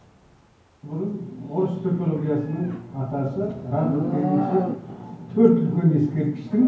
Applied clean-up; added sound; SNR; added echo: none; Livestock, farm animals, working animals; 11 dB; reverberation time 0.9 s.